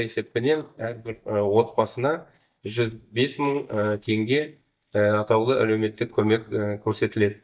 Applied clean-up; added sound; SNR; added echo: neural mask model DeepFilterNet 3.